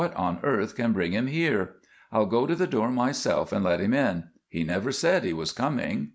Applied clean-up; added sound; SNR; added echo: neural mask model Resemble Enhance denoiser.